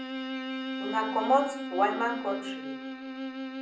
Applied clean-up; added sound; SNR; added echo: none; Bowed string instrument; 4 dB; reverberation time 0.6 s.